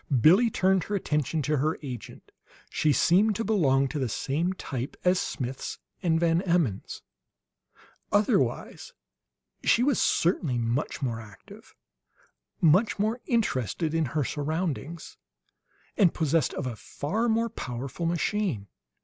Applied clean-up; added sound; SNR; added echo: none; none; none; none.